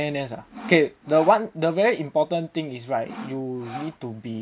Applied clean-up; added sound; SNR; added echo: none; Sawing; 15 dB; none.